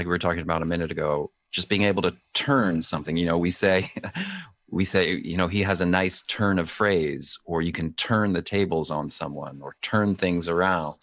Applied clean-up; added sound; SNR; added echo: neural mask model Resemble Enhance denoiser.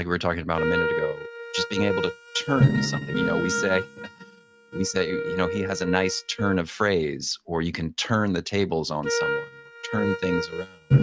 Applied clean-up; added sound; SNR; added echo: neural mask model RNNoise.